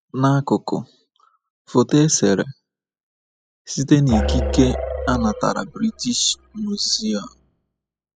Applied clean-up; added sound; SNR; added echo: classical method spectral subtraction.